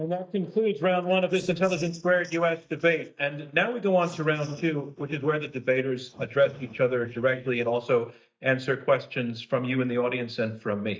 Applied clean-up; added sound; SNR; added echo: neural mask model DeepFilterNet 3.